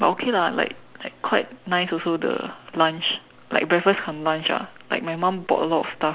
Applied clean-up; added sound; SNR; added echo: none; none; none; none.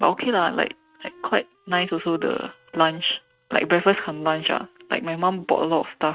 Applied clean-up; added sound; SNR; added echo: neural mask model RNNoise.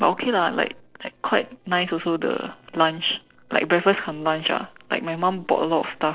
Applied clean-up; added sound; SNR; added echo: neural separator model SepFormer DNS4.